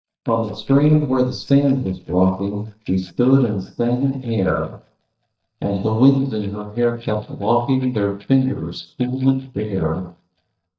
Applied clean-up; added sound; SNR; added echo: neural mask model DeepFilterNet 3.